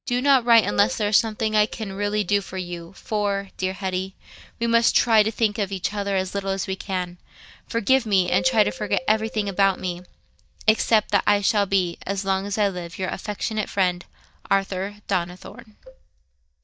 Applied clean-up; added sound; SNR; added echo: neural mask model DeepFilterNet 3.